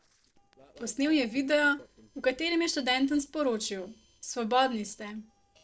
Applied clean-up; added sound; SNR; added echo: neural separator model SepFormer DNS4.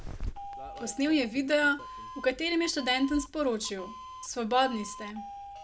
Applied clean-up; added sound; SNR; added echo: none; Doorbell; 12 dB; reverberation time 0.2 s.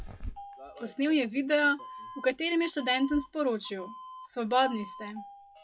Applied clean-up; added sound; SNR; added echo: classical method WPE with log-MMSE.